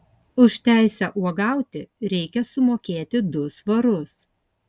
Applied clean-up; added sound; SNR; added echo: none; none; none; none.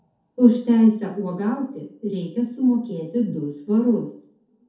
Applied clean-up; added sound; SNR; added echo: none; none; none; reverberation time 0.5 s.